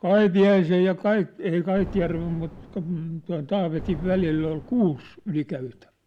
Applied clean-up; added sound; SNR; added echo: none; Boom; 16 dB; none.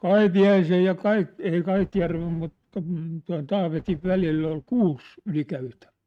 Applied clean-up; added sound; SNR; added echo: neural mask model RNNoise.